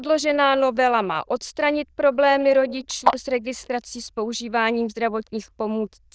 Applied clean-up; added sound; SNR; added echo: neural diffusion model UNIVERSE++.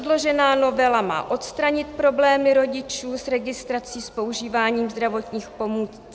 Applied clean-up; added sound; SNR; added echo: none; none; none; none.